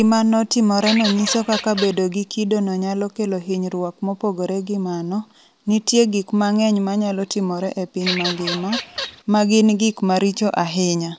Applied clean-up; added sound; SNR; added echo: none; Bird vocalization, bird call, bird song / Fowl; 7 dB; none.